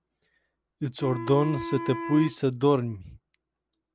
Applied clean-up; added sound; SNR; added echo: none; Wind instrument, woodwind instrument; 9 dB; none.